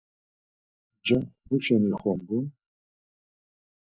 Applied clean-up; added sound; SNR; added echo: neural mask model DeepFilterNet 3.